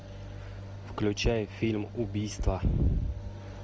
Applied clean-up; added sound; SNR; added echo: none; Organ; 13 dB; none.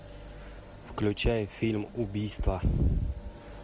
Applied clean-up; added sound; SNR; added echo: none; none; none; none.